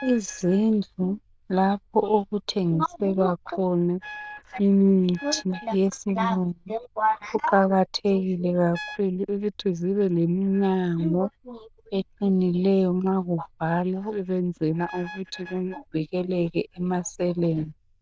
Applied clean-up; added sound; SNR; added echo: neural diffusion model UNIVERSE++.